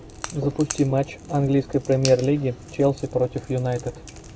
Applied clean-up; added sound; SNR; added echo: none; Crack / Crackle; 16 dB; none.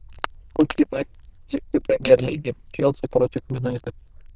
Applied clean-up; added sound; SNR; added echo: neural diffusion model UNIVERSE++.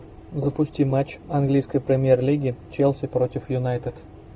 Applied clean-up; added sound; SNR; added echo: none; none; none; none.